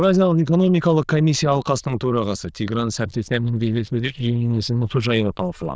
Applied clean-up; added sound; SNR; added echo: neural diffusion model UNIVERSE++.